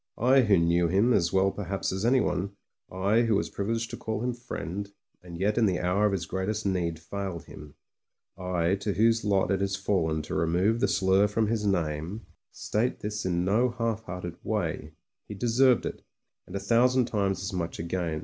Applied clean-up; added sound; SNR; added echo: none; none; none; none.